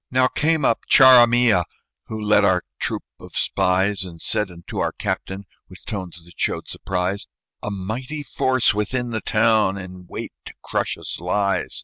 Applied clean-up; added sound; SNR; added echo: none; none; none; none.